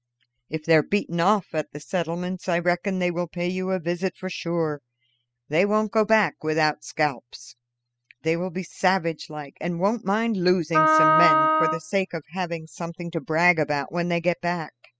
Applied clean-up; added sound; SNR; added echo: classical method spectral subtraction.